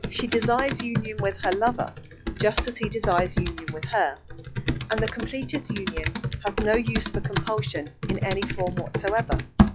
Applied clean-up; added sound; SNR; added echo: classical method log-MMSE.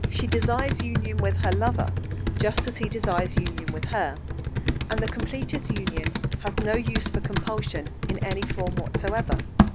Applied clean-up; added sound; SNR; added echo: none; Computer keyboard; -5 dB; none.